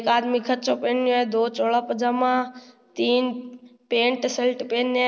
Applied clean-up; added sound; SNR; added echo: none; none; none; none.